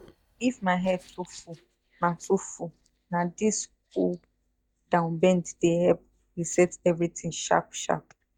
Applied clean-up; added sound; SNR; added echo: neural mask model DeepFilterNet 3.